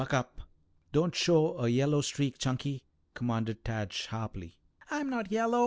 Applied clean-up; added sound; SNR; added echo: none; none; none; none.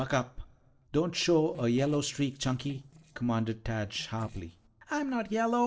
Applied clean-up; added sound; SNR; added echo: neural separator model SepFormer DNS4.